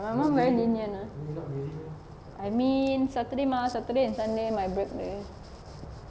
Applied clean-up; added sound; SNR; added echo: none; none; none; none.